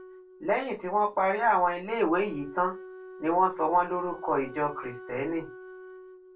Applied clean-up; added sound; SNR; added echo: none; Wind instrument, woodwind instrument; 17 dB; reverberation time 0.2 s.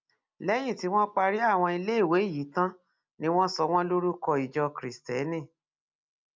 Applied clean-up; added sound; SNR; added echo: none; none; none; none.